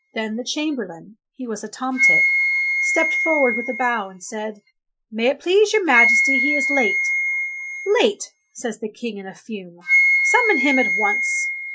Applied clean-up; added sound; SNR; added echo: classical method Wiener filter.